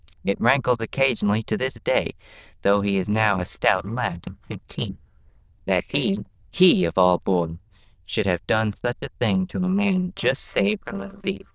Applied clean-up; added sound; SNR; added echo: neural diffusion model UNIVERSE++.